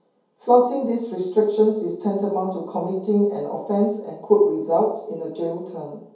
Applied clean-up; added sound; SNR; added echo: none; none; none; reverberation time 0.7 s.